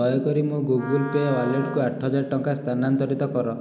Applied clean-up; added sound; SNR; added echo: none; Wind instrument, woodwind instrument; 14 dB; none.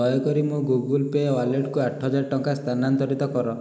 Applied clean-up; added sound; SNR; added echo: neural mask model Resemble Enhance denoiser.